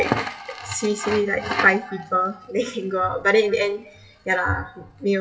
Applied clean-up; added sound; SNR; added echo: classical method WPE with log-MMSE.